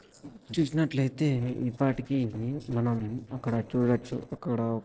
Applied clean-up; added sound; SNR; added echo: neural separator model SepFormer DNS4.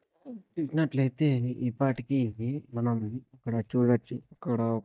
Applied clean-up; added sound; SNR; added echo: neural mask model DeepFilterNet 3.